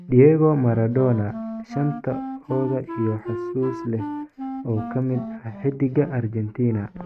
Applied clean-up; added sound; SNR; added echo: neural mask model RNNoise.